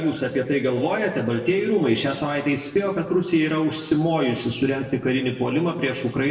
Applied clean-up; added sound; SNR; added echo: none; none; none; reverberation time 1.1 s.